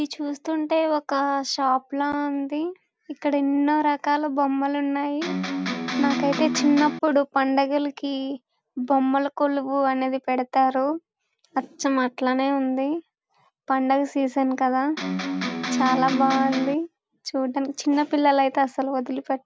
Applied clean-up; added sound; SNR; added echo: none; Electric guitar; 2 dB; none.